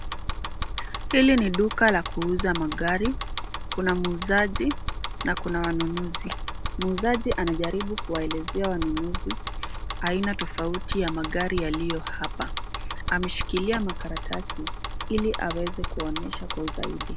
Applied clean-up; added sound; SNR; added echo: none; Bicycle; 2 dB; none.